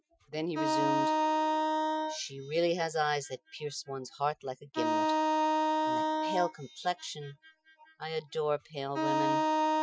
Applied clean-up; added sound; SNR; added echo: classical method Wiener filter.